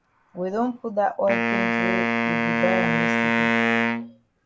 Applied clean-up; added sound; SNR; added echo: none; Wind instrument, woodwind instrument; -4 dB; none.